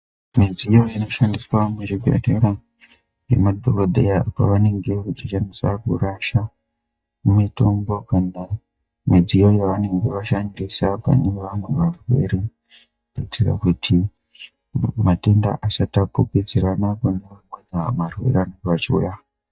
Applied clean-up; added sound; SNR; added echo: neural mask model DeepFilterNet 3.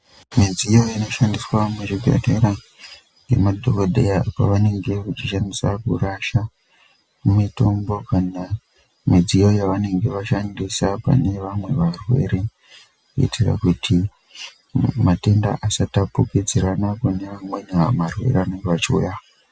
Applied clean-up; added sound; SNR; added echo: none; none; none; none.